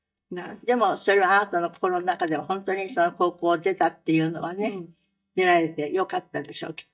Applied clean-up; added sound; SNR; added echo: neural mask model DeepFilterNet 3.